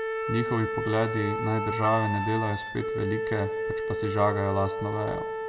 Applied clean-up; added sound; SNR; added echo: none; Wind instrument, woodwind instrument; 2 dB; reverberation time 0.9 s.